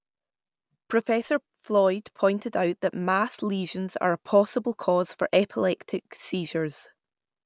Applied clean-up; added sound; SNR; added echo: none; none; none; none.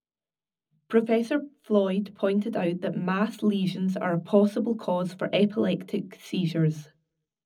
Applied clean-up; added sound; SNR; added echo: none; none; none; reverberation time 0.4 s.